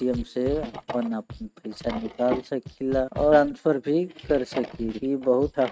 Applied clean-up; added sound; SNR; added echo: neural mask model RNNoise.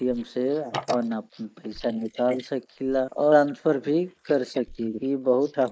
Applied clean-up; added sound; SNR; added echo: neural mask model Resemble Enhance denoiser.